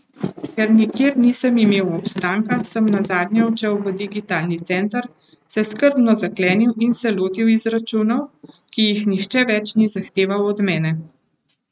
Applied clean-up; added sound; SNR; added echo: neural mask model RNNoise.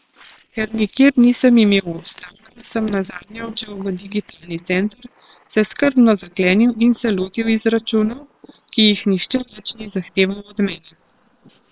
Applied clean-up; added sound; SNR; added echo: neural separator model SepFormer WHAM!.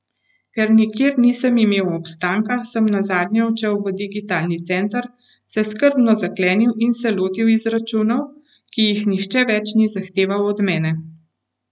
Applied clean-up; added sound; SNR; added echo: none; none; none; none.